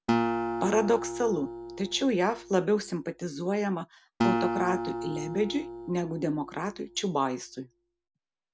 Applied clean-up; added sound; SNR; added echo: none; Acoustic guitar; 4 dB; none.